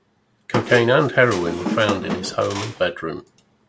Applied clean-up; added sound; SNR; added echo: none; Squeak; 6 dB; none.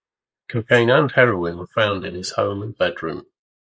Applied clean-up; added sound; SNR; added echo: neural mask model Resemble Enhance denoiser.